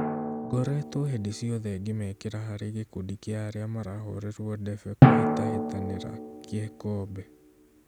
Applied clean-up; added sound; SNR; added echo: none; Drum; -4 dB; none.